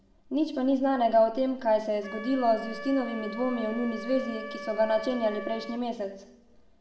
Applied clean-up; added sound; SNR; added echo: none; Wind instrument, woodwind instrument; 14 dB; reverberation time 0.8 s.